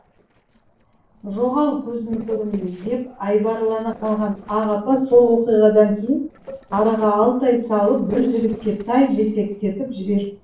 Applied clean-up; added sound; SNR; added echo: neural separator model SepFormer DNS4.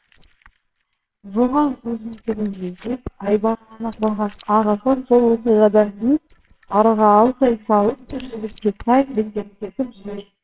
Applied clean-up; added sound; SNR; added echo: neural separator model SepFormer WHAMR!.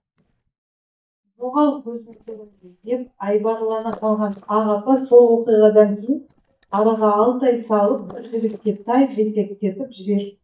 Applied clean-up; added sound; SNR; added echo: neural mask model DeepFilterNet 3.